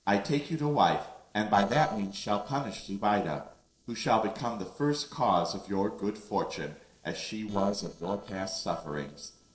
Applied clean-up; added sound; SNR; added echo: neural separator model SepFormer DNS4.